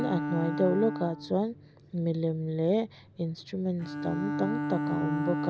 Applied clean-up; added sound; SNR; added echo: none; Bowed string instrument; 4 dB; none.